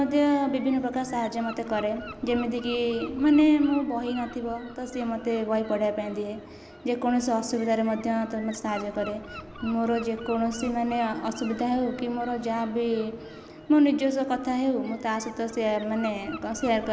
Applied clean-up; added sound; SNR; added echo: none; Gull, seagull / Wind; 20 dB; none.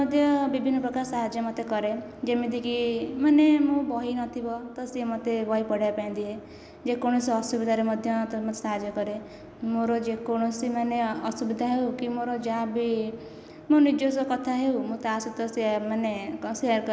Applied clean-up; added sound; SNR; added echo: none; none; none; none.